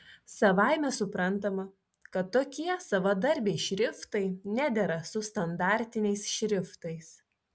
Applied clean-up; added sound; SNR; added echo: none; none; none; none.